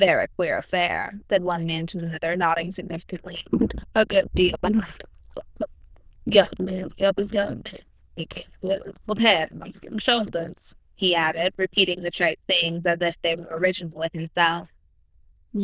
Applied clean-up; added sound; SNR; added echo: neural diffusion model UNIVERSE++.